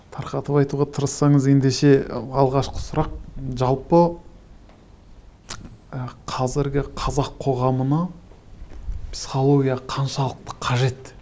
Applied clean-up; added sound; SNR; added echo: none; Wind; 15 dB; none.